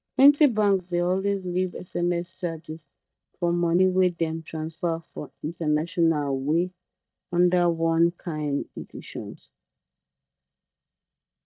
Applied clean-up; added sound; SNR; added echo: neural mask model DeepFilterNet 3.